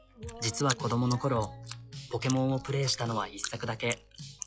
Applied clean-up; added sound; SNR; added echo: classical method log-MMSE.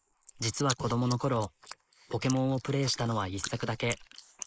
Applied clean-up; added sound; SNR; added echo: neural mask model Resemble Enhance denoiser.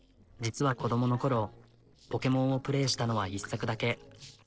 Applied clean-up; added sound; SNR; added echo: neural separator model SepFormer DNS4.